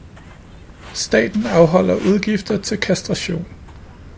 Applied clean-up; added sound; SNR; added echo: none; Walk, footsteps; 19 dB; none.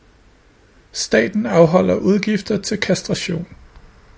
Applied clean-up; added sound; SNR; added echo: none; none; none; none.